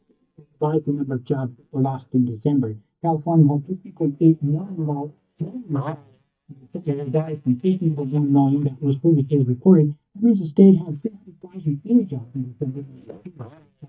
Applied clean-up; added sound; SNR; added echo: neural mask model DeepFilterNet 3.